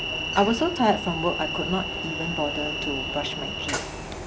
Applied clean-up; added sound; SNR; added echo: none; Train; 3 dB; none.